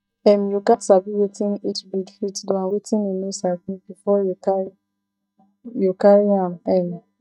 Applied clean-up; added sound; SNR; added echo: neural mask model DeepFilterNet 3.